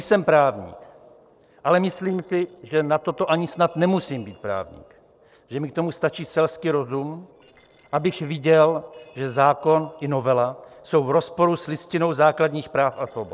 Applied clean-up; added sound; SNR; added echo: neural separator model SepFormer DNS4.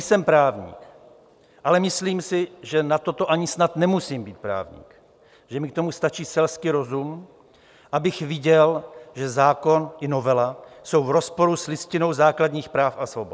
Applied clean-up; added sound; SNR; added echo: none; none; none; none.